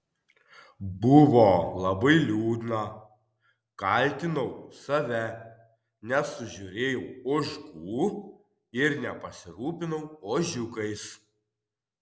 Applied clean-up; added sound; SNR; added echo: none; none; none; none.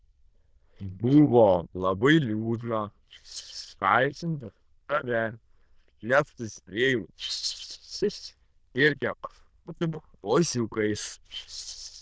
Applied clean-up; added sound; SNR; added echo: neural diffusion model UNIVERSE++.